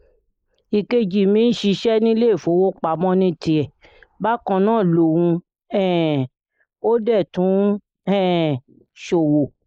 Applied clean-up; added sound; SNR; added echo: neural mask model Resemble Enhance denoiser.